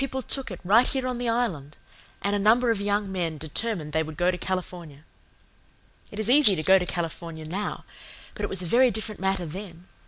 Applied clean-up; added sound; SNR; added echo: none; Rattle; -2 dB; none.